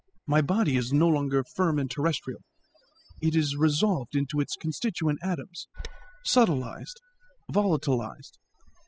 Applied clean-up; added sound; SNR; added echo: classical method spectral subtraction.